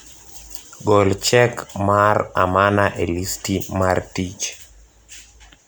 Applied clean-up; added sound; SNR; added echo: none; none; none; none.